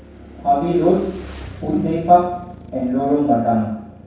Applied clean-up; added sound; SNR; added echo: none; Motorcycle / Engine; 18 dB; reverberation time 0.7 s.